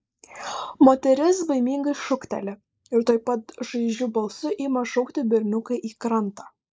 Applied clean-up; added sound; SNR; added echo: neural mask model Resemble Enhance denoiser.